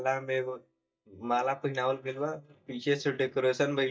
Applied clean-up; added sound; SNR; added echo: neural mask model DeepFilterNet 3.